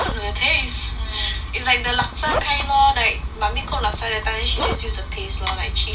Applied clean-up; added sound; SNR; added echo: none; Zipper (clothing); 12 dB; reverberation time 0.2 s.